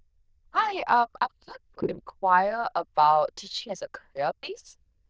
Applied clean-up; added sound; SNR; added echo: neural diffusion model UNIVERSE++.